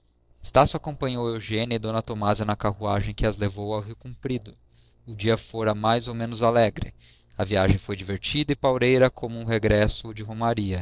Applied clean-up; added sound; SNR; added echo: neural separator model SepFormer DNS4.